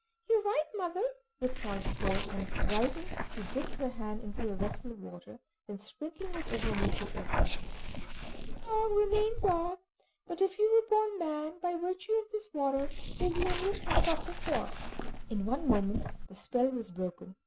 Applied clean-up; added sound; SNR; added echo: neural mask model Resemble Enhance denoiser.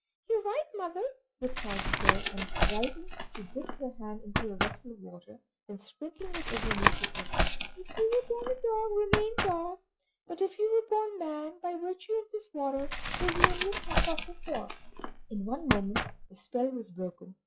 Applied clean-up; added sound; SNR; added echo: classical method log-MMSE.